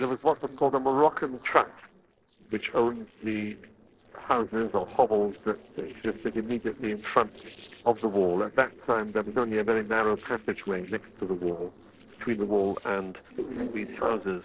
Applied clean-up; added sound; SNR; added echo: neural separator model SepFormer DNS4.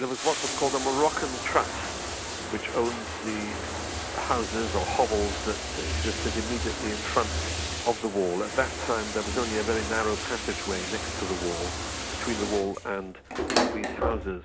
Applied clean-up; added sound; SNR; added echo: none; Bathtub (filling or washing); 2 dB; none.